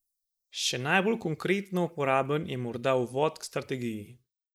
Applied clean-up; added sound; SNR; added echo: neural mask model Resemble Enhance denoiser.